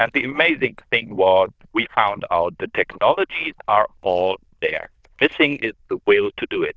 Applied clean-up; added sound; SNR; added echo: neural diffusion model UNIVERSE++.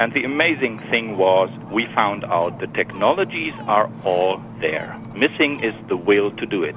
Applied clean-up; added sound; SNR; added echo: none; Ocean; 14 dB; none.